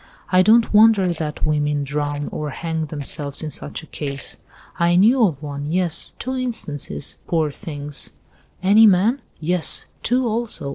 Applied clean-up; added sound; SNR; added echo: neural separator model SepFormer DNS4.